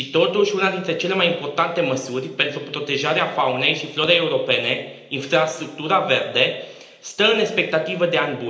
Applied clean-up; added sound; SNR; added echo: none; none; none; reverberation time 0.8 s.